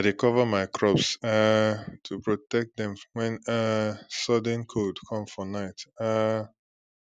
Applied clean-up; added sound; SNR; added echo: none; none; none; none.